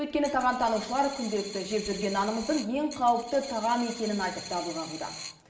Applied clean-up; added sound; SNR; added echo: none; Coin (dropping); 13 dB; reverberation time 1.2 s.